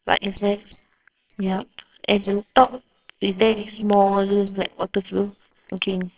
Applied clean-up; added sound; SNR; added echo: neural separator model SepFormer WHAMR!.